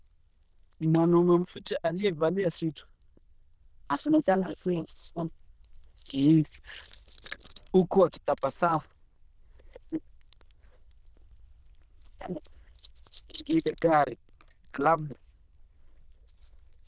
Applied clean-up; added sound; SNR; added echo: neural diffusion model UNIVERSE++.